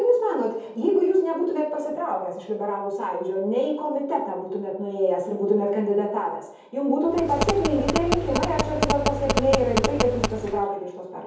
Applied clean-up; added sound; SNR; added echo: none; Telephone; 2 dB; reverberation time 0.7 s.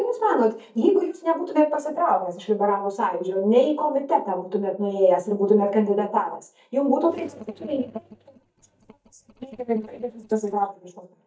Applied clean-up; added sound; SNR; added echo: neural mask model DeepFilterNet 3.